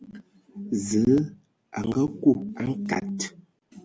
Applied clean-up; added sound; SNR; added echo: none; none; none; none.